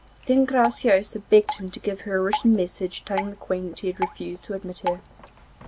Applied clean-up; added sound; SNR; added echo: none; Drip; 11 dB; none.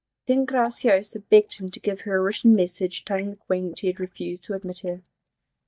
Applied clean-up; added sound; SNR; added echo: neural mask model DeepFilterNet 3.